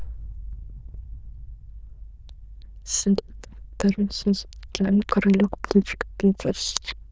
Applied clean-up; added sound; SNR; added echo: neural diffusion model UNIVERSE++.